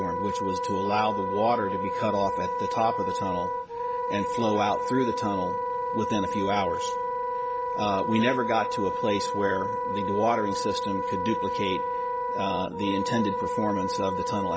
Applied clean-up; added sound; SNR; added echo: none; Wind instrument, woodwind instrument; 0 dB; none.